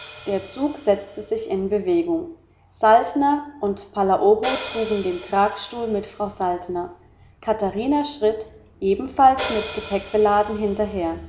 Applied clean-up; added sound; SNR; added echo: none; Hi-hat; 12 dB; none.